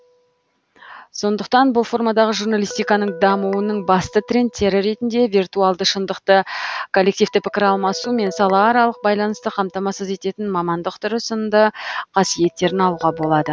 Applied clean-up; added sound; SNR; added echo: none; Guitar; 19 dB; none.